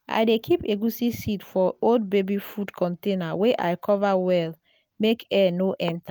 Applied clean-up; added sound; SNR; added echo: none; none; none; none.